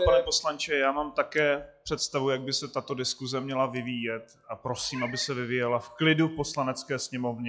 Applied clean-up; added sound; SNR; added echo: classical method log-MMSE.